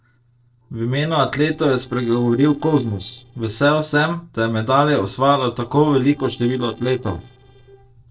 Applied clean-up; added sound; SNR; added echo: neural separator model SepFormer DNS4.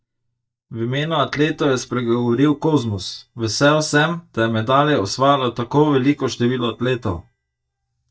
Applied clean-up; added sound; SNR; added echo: neural mask model DeepFilterNet 3.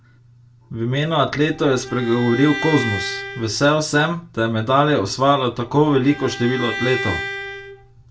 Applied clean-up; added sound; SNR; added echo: none; Bowed string instrument; 10 dB; reverberation time 0.2 s.